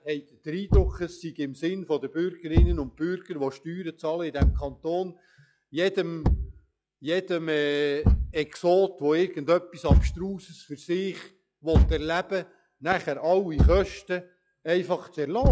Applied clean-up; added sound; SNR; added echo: classical method log-MMSE.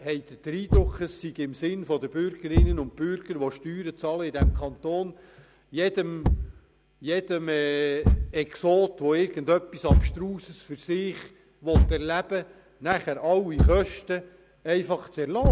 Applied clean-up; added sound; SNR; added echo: none; Thump, thud; 0 dB; none.